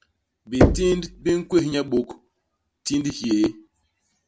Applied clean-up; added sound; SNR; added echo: none; Knock; 1 dB; none.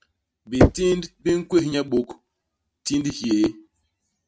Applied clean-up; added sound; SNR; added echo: neural mask model RNNoise.